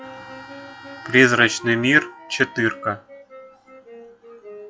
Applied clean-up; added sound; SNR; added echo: classical method log-MMSE.